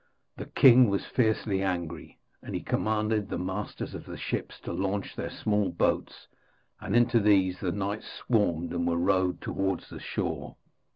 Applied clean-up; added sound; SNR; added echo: none; none; none; none.